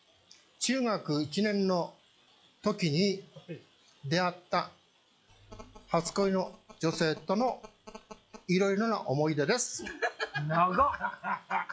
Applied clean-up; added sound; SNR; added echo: classical method log-MMSE.